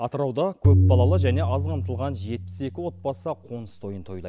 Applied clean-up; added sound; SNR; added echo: none; Tabla; -5 dB; none.